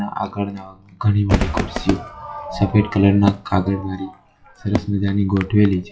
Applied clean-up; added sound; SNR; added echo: classical method WPE with log-MMSE.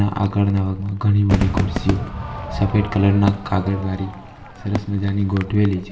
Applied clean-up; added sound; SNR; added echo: none; Crowd / Fireworks; 9 dB; reverberation time 0.6 s.